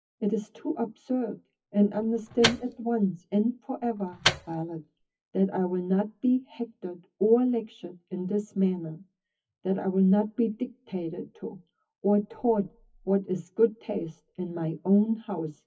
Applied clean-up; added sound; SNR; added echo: classical method WPE with log-MMSE.